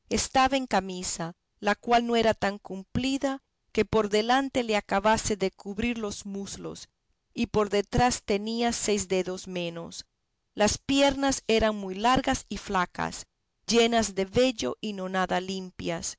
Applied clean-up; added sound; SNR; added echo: none; none; none; none.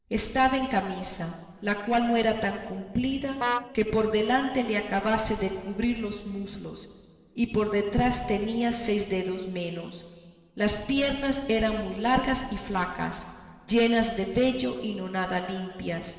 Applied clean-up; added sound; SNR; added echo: neural separator model SepFormer DNS4.